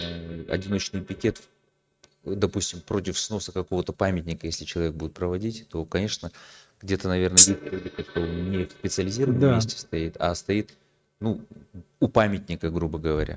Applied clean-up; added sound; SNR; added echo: neural mask model RNNoise.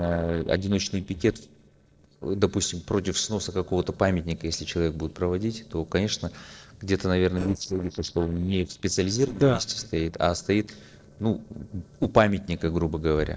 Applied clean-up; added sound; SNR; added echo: neural separator model SepFormer DNS4.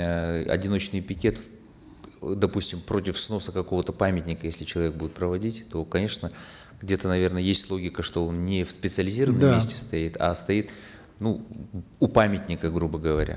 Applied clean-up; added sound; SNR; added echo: none; none; none; none.